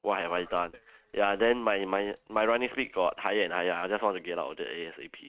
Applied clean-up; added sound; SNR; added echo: neural mask model RNNoise.